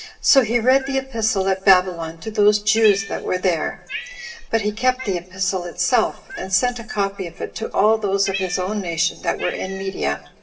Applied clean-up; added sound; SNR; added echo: none; Cat; 16 dB; reverberation time 0.7 s.